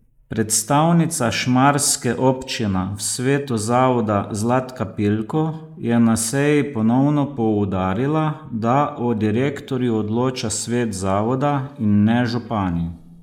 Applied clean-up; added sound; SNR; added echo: neural mask model Resemble Enhance denoiser.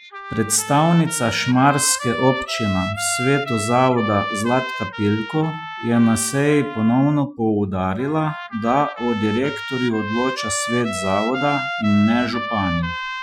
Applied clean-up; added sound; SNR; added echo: classical method Wiener filter.